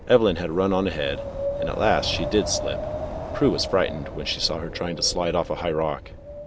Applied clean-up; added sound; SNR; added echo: none; Wind; 7 dB; none.